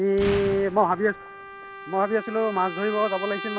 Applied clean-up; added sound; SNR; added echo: none; Explosion + Trumpet; 11 dB; none.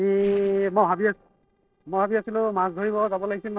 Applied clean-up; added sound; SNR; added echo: neural separator model SepFormer DNS4.